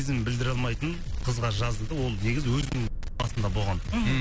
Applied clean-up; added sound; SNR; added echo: none; Boat, Water vehicle; 4 dB; none.